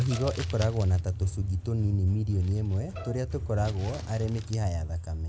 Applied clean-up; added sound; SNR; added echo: none; Bowed string instrument + Crumpling, crinkling; 20 dB; none.